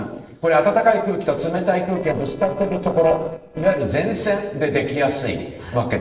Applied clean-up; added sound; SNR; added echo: neural separator model SepFormer DNS4.